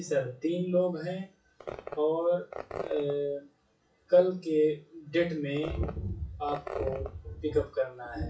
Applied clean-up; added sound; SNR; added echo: classical method WPE with log-MMSE.